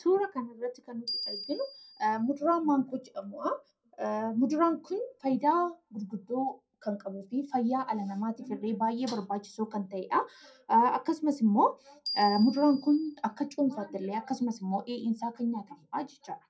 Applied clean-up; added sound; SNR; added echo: none; Bell; 10 dB; reverberation time 0.2 s.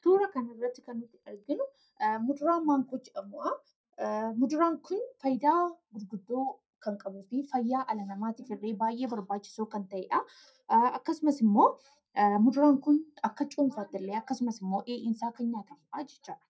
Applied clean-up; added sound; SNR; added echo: neural mask model DeepFilterNet 3.